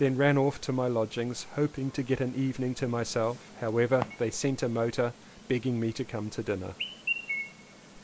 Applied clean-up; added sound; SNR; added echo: none; Chirp, tweet; 13 dB; none.